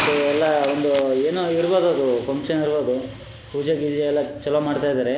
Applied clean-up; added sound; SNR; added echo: none; Hiss; 12 dB; none.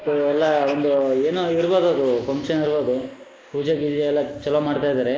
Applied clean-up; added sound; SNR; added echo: neural mask model Resemble Enhance denoiser.